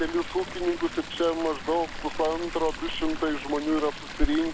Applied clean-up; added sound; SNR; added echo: none; Chatter / Stream; 5 dB; none.